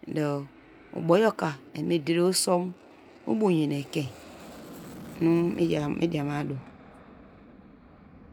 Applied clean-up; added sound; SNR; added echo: none; Aircraft; 19 dB; none.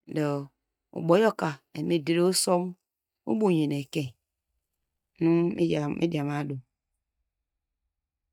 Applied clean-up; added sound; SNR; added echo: neural mask model DeepFilterNet 3.